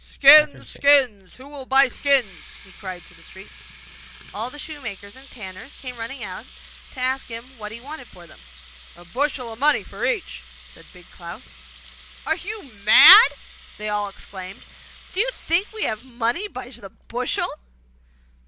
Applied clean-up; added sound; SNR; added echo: none; Water tap, faucet; 17 dB; none.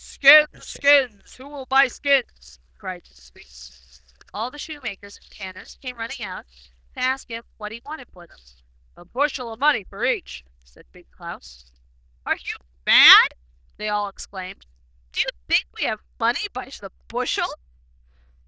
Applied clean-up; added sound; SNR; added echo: neural diffusion model UNIVERSE++.